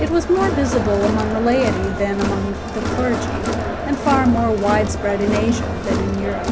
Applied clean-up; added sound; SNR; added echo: none; Crowd; 2 dB; none.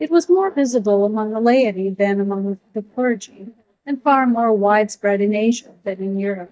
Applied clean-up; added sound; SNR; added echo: neural mask model DeepFilterNet 3.